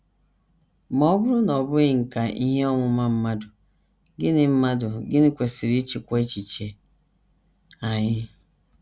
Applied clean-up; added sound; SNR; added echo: none; none; none; none.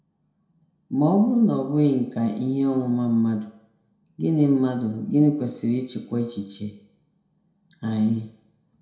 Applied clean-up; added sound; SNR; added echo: none; none; none; reverberation time 0.6 s.